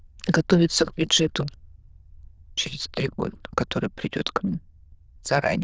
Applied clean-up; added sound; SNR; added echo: neural diffusion model UNIVERSE++.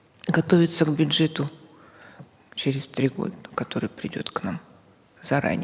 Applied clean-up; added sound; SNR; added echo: none; none; none; none.